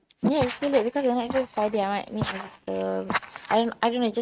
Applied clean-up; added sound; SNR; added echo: neural mask model RNNoise.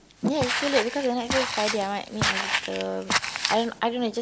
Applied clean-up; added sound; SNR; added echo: none; Walk, footsteps; 1 dB; none.